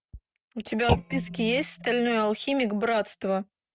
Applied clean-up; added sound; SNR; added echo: neural mask model RNNoise.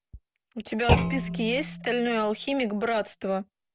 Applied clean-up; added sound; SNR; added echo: none; Thump, thud; 1 dB; none.